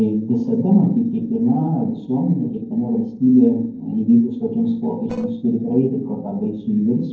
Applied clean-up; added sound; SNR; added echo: neural separator model SepFormer DNS4.